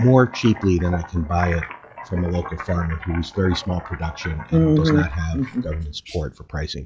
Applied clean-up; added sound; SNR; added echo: classical method log-MMSE.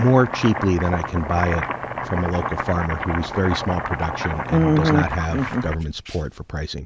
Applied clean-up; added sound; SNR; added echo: none; Domestic sounds, home sounds; 7 dB; none.